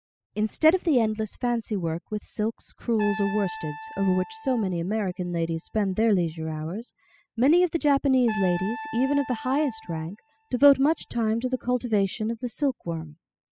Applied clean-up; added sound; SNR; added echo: classical method spectral subtraction.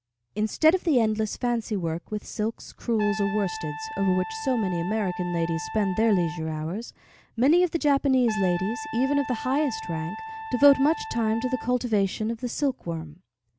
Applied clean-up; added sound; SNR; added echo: none; Trumpet; 10 dB; none.